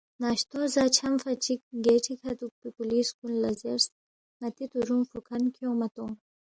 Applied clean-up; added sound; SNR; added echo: none; none; none; none.